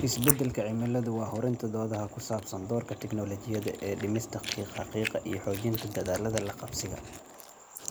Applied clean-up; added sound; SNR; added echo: neural mask model Resemble Enhance denoiser.